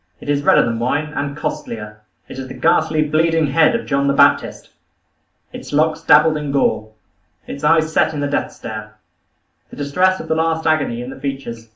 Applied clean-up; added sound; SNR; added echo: none; none; none; reverberation time 0.4 s.